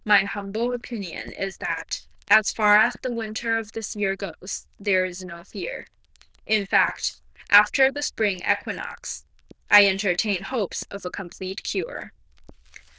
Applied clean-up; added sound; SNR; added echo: neural diffusion model UNIVERSE++.